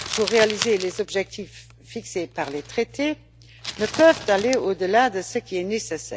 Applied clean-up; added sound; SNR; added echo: none; Crumpling, crinkling; 12 dB; none.